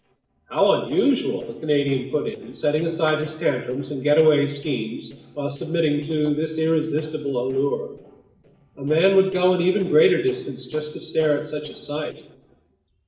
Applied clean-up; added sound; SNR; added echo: neural separator model SepFormer DNS4.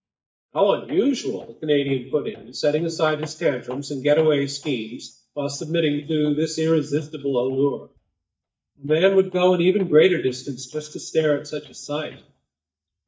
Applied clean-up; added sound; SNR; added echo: neural mask model DeepFilterNet 3.